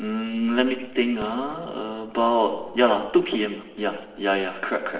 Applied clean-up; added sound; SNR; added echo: neural separator model SepFormer DNS4.